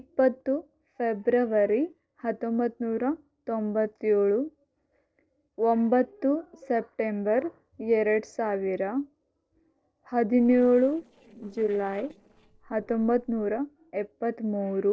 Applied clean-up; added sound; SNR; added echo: neural separator model SepFormer DNS4.